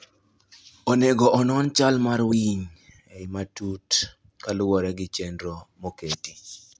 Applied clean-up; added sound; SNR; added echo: none; none; none; none.